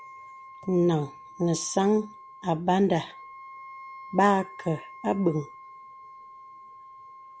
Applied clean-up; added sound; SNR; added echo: none; Wind instrument, woodwind instrument; 18 dB; none.